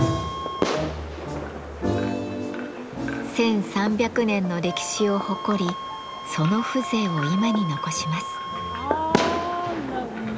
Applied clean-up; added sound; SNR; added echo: none; Wind instrument, woodwind instrument + Fireworks; 6 dB; none.